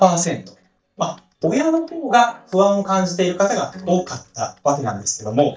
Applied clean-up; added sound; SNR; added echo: neural mask model DeepFilterNet 3.